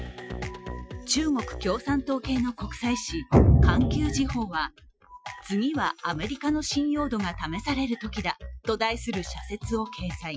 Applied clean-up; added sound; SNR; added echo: classical method Wiener filter.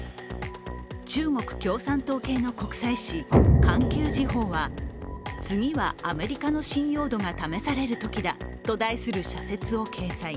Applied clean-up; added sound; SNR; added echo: none; Explosion; -3 dB; none.